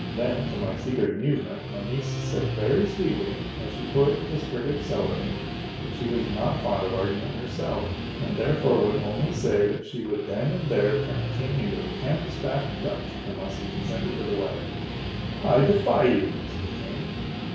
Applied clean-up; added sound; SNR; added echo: none; Guitar; 4 dB; reverberation time 0.6 s.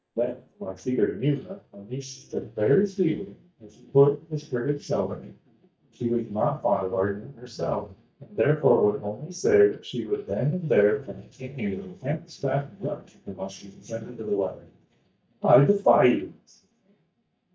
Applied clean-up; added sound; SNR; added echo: neural mask model DeepFilterNet 3.